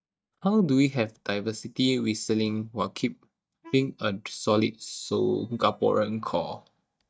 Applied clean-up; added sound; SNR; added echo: neural mask model DeepFilterNet 3.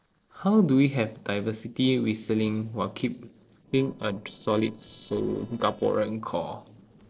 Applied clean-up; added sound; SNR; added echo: neural separator model SepFormer DNS4.